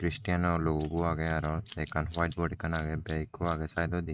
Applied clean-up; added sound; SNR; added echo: neural mask model RNNoise.